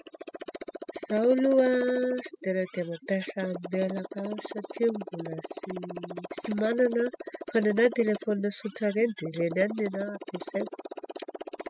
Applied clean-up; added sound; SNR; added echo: classical method spectral subtraction.